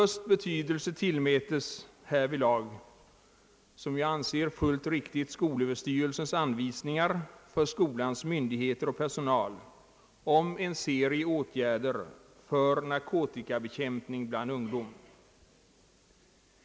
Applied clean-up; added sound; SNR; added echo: none; none; none; none.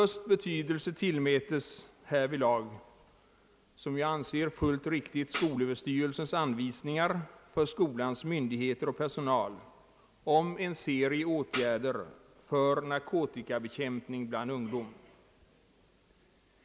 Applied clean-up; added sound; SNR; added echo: none; Tambourine; -4 dB; none.